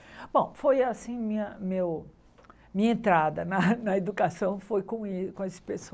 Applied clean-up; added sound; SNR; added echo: none; none; none; none.